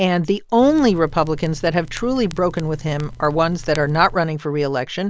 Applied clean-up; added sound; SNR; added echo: none; Crackle; 16 dB; none.